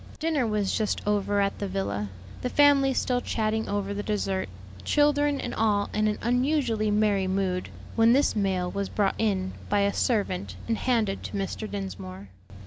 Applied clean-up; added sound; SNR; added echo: none; none; none; none.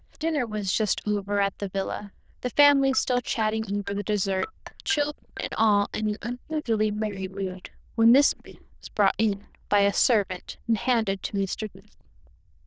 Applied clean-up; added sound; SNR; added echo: neural diffusion model UNIVERSE++.